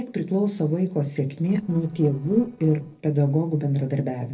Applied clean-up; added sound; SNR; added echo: neural separator model SepFormer DNS4.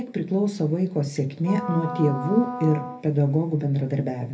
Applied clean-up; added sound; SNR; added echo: none; Wind instrument, woodwind instrument; 10 dB; reverberation time 0.3 s.